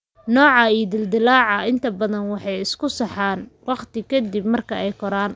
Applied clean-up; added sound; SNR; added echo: none; none; none; none.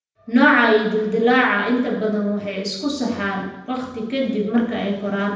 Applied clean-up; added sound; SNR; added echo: none; none; none; reverberation time 0.9 s.